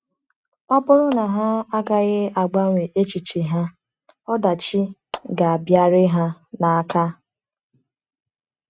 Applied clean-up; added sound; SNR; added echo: neural mask model RNNoise.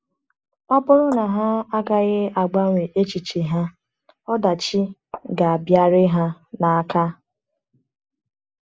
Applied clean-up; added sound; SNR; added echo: neural mask model Resemble Enhance denoiser.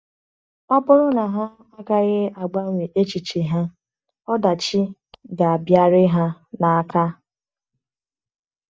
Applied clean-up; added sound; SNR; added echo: neural mask model DeepFilterNet 3.